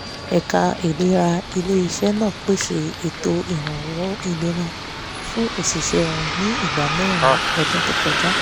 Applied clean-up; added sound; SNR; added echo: none; Bus; 3 dB; none.